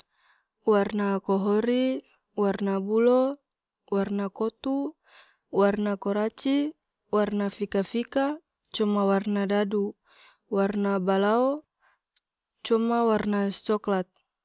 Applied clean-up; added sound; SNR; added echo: none; none; none; none.